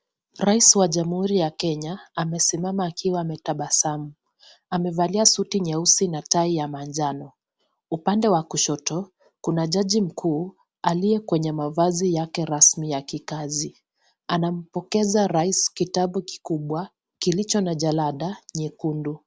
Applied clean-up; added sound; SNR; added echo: none; none; none; none.